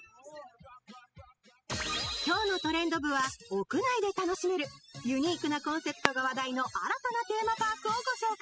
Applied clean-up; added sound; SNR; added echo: classical method spectral subtraction.